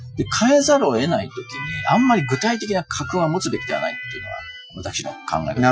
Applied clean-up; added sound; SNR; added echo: classical method Wiener filter.